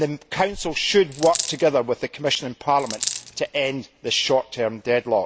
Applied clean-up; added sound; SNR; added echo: none; Coin (dropping); 7 dB; none.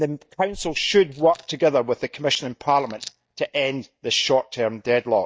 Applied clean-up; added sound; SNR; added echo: neural mask model DeepFilterNet 3.